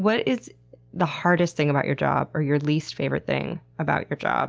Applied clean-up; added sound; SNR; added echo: none; none; none; none.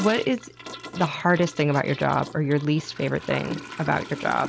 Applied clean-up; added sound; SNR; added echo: none; Toilet flush / Gurgling; 14 dB; none.